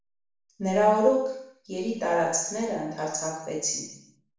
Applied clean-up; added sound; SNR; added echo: none; none; none; reverberation time 0.7 s.